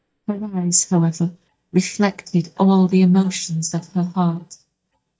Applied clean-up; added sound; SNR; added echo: neural mask model DeepFilterNet 3.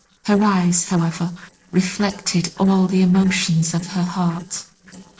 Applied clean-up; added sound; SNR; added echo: neural separator model SepFormer DNS4.